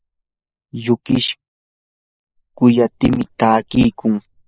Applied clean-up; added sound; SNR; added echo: neural mask model Resemble Enhance denoiser.